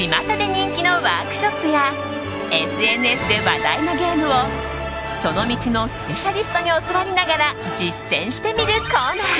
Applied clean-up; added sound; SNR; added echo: none; none; none; none.